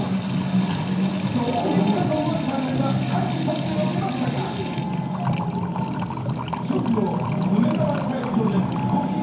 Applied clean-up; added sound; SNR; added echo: none; Trickle, dribble / Water tap, faucet / Music; 0 dB; reverberation time 0.9 s.